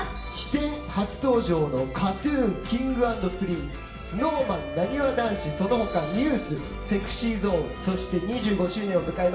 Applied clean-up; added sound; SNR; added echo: none; Wind instrument, woodwind instrument; 11 dB; reverberation time 1.0 s.